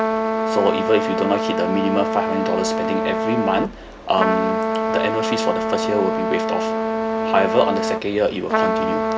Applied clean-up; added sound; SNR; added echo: none; Trumpet; -1 dB; none.